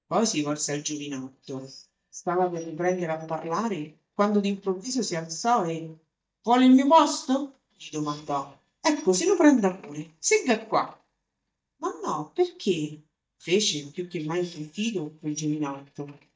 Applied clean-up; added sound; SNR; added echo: neural mask model DeepFilterNet 3.